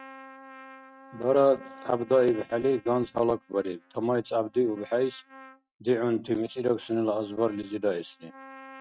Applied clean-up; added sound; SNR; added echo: neural mask model RNNoise.